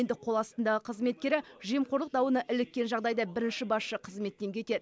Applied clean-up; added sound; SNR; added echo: none; none; none; none.